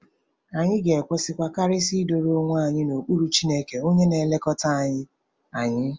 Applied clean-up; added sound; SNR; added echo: none; none; none; none.